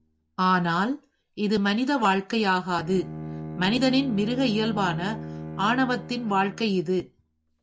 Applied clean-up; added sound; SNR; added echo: none; Bowed string instrument; 13 dB; none.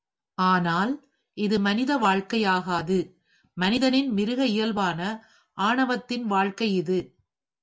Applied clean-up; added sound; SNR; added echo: none; none; none; none.